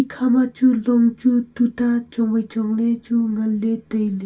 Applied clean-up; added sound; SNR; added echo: none; none; none; reverberation time 0.2 s.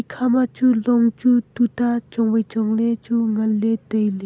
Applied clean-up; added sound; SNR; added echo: none; none; none; none.